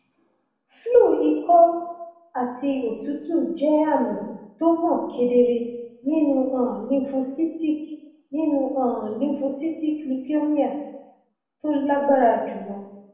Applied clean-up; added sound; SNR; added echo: none; none; none; reverberation time 0.8 s.